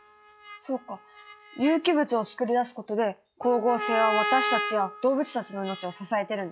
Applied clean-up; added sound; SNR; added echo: classical method log-MMSE.